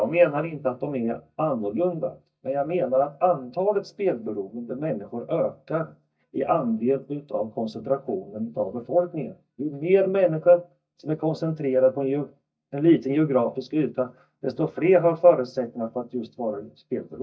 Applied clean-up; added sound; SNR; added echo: neural mask model DeepFilterNet 3.